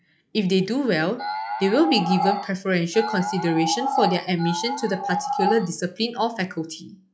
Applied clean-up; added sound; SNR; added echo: classical method log-MMSE.